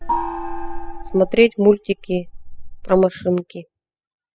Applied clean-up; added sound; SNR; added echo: classical method spectral subtraction.